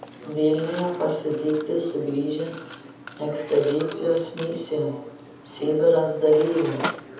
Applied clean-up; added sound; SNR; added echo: none; Mechanisms; 13 dB; reverberation time 1.0 s.